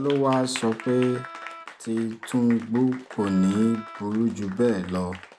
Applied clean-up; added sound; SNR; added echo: none; Wind instrument, woodwind instrument + Applause; 16 dB; none.